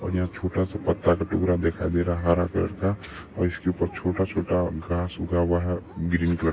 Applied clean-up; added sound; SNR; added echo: none; none; none; none.